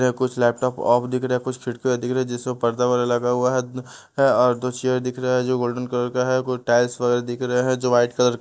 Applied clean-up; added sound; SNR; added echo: none; none; none; none.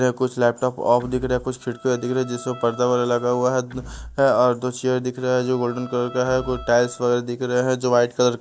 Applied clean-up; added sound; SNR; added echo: none; Bowed string instrument + Door / Wood; 19 dB; none.